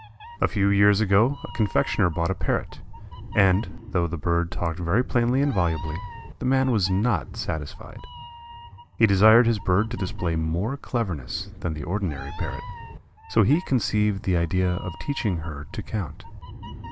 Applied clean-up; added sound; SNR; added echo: none; Meow; 15 dB; none.